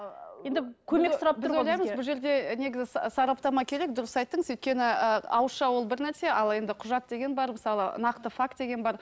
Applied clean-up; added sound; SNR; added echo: none; none; none; none.